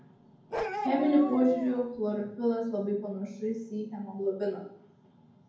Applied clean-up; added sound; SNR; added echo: none; Bark; 7 dB; reverberation time 0.9 s.